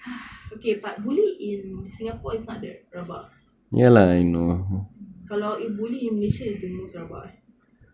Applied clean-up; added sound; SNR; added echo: none; none; none; none.